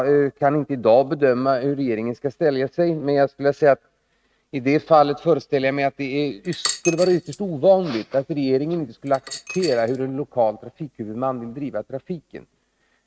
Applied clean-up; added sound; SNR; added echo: neural mask model RNNoise.